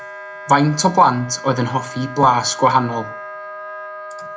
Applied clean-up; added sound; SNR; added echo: none; Wind instrument, woodwind instrument; 14 dB; reverberation time 0.3 s.